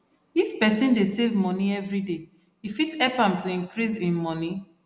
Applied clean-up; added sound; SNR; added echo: none; none; none; none.